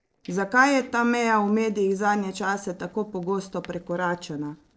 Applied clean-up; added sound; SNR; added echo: neural separator model SepFormer DNS4.